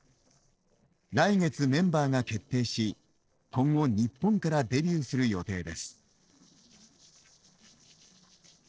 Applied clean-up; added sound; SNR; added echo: neural separator model SepFormer DNS4.